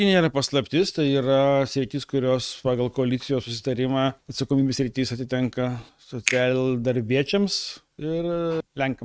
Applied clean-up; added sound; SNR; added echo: neural mask model RNNoise.